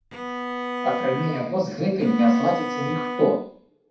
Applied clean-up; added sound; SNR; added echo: none; Bowed string instrument; 6 dB; reverberation time 0.6 s.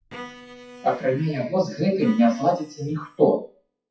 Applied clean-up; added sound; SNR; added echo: classical method WPE with log-MMSE.